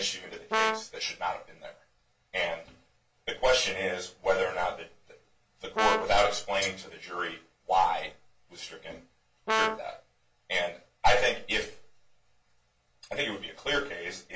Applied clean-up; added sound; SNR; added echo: none; Brass instrument; 1 dB; reverberation time 0.2 s.